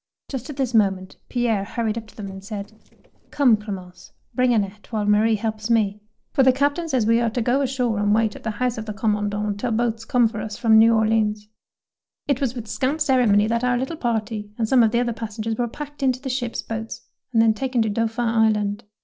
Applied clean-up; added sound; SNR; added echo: neural separator model SepFormer DNS4.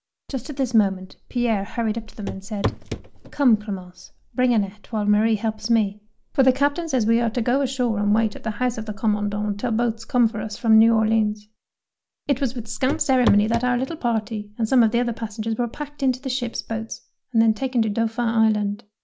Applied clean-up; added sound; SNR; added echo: none; Walk, footsteps / Run / Wood; 7 dB; none.